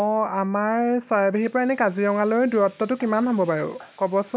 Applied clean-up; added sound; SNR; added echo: none; none; none; none.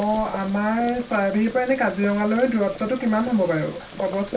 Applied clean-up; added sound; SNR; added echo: none; Boiling; 15 dB; reverberation time 0.2 s.